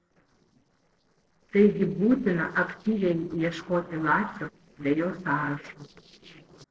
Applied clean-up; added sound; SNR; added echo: neural separator model SepFormer DNS4.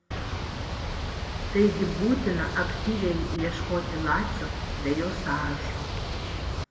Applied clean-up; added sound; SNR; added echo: none; Boat, Water vehicle; 2 dB; reverberation time 0.9 s.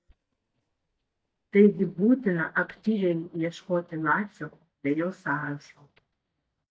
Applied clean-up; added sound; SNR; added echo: neural mask model DeepFilterNet 3.